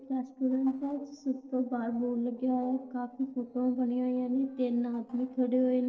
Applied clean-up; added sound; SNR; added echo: neural separator model SepFormer DNS4.